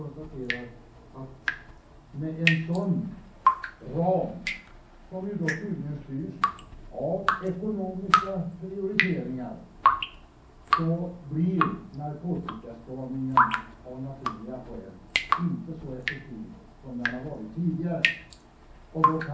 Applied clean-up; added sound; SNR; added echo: none; Drip; -1 dB; reverberation time 0.6 s.